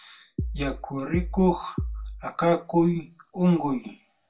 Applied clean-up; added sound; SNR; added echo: none; Bass drum; 5 dB; reverberation time 0.2 s.